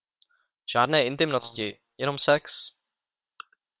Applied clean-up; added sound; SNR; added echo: neural separator model SepFormer WHAM!.